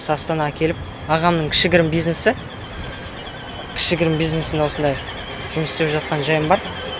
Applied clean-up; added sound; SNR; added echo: none; none; none; none.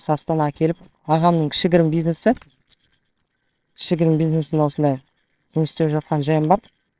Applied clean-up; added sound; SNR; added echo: neural separator model SepFormer WHAMR!.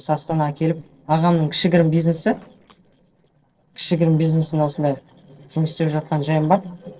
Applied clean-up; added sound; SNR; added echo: neural separator model SepFormer DNS4.